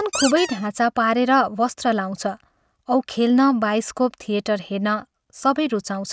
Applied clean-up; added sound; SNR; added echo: neural mask model RNNoise.